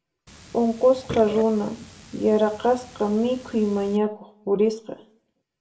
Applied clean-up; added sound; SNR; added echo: none; Burping, eructation; 17 dB; reverberation time 0.4 s.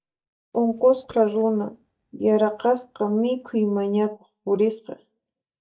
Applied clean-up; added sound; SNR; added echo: neural mask model DeepFilterNet 3.